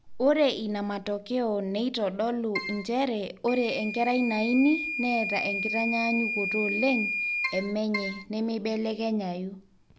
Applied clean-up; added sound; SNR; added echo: none; Microwave oven / Alarm + Keyboard (musical); 7 dB; none.